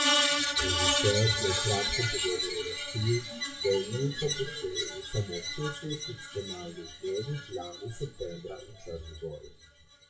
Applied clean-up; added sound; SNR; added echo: classical method WPE with log-MMSE.